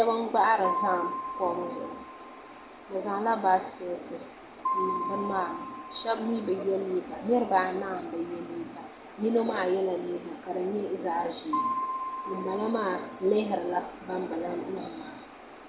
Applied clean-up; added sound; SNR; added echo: none; Piano; 7 dB; none.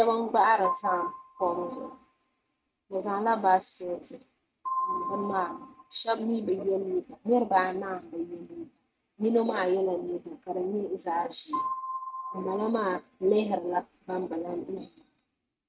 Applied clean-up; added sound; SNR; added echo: neural mask model RNNoise.